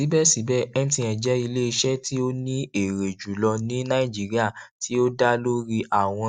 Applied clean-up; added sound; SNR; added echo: none; none; none; none.